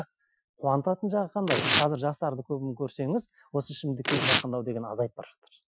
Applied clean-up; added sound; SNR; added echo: classical method Wiener filter.